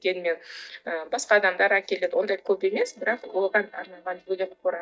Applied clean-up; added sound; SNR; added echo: neural mask model DeepFilterNet 3.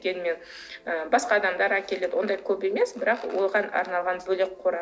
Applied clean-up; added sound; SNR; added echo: none; none; none; none.